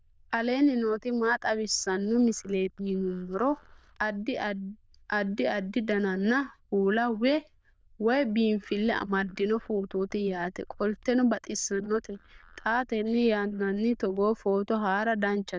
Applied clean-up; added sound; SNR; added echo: neural diffusion model UNIVERSE++.